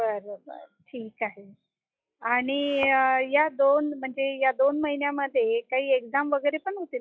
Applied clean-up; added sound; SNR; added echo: classical method log-MMSE.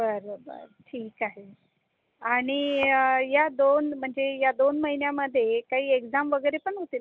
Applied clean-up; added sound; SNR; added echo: none; Thump, thud; 17 dB; none.